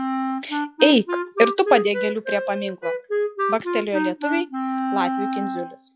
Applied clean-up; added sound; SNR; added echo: classical method log-MMSE.